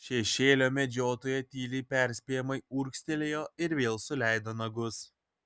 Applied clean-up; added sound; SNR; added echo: none; none; none; none.